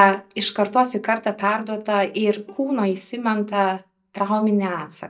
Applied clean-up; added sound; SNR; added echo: neural mask model DeepFilterNet 3.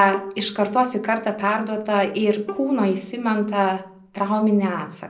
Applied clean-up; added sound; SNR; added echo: none; Bowed string instrument; 18 dB; reverberation time 0.5 s.